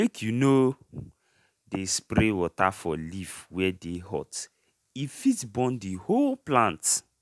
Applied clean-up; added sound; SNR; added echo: none; none; none; none.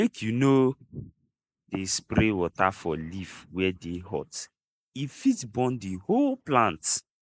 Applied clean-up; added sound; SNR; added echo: neural mask model Resemble Enhance denoiser.